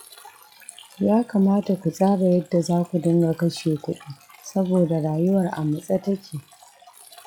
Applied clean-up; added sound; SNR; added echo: classical method log-MMSE.